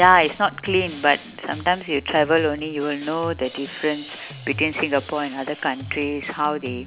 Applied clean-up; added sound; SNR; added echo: none; Drum kit; 16 dB; none.